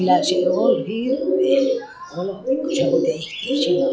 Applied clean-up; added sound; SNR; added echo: classical method log-MMSE.